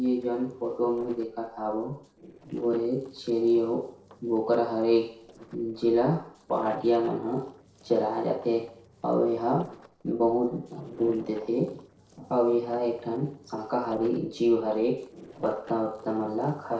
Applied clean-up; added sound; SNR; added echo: neural separator model SepFormer DNS4.